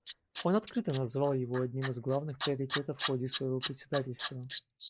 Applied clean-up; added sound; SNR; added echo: neural mask model Resemble Enhance denoiser.